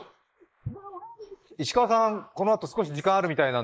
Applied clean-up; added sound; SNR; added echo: neural mask model Resemble Enhance denoiser.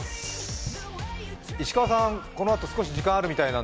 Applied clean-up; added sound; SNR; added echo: none; Knock; 16 dB; none.